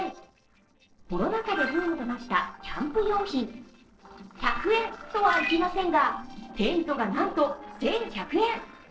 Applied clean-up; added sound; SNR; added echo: neural separator model SepFormer DNS4.